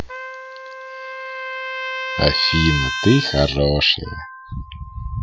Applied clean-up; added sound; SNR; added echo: classical method Wiener filter.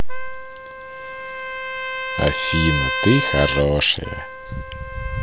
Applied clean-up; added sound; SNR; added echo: none; Trumpet; 5 dB; none.